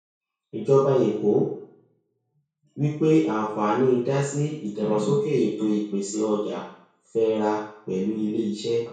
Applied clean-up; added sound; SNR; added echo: none; none; none; reverberation time 0.6 s.